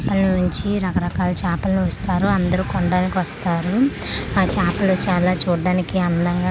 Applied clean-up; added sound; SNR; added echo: none; none; none; none.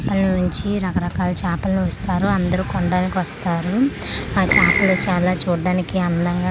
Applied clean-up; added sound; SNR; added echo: none; Keyboard (musical); 0 dB; none.